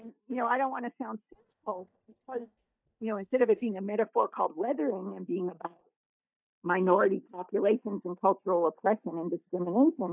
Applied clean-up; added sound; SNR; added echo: neural mask model DeepFilterNet 3.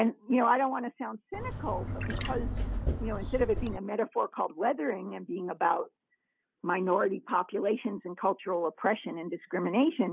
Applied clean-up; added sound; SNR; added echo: none; Trickle, dribble / Chirp, tweet; 2 dB; none.